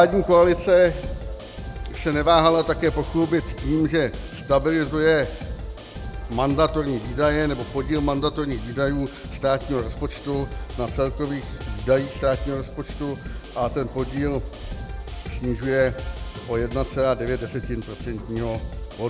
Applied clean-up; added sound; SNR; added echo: none; Drum kit; 9 dB; none.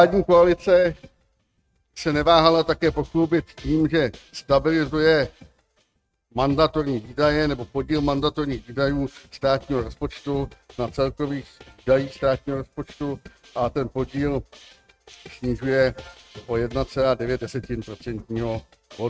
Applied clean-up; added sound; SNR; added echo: neural mask model RNNoise.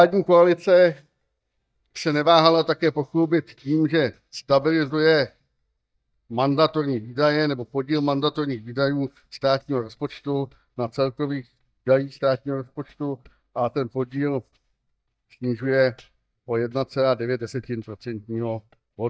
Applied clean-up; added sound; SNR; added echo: neural mask model DeepFilterNet 3.